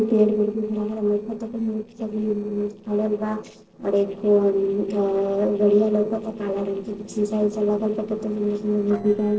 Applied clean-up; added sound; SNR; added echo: neural separator model SepFormer DNS4.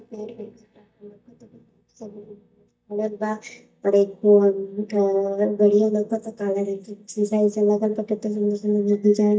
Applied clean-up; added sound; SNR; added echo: neural mask model DeepFilterNet 3.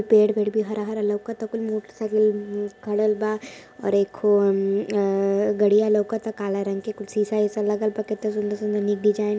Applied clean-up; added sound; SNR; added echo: none; none; none; none.